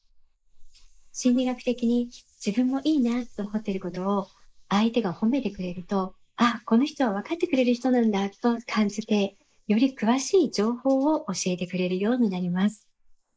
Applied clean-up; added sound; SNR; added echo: neural mask model Resemble Enhance denoiser.